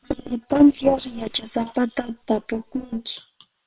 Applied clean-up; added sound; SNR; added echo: neural separator model SepFormer WHAM!.